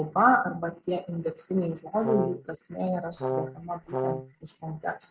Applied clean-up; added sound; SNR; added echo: none; Brass instrument; 3 dB; none.